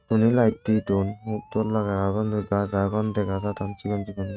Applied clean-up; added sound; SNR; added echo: neural mask model RNNoise.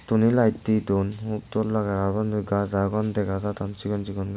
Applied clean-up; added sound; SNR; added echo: none; none; none; none.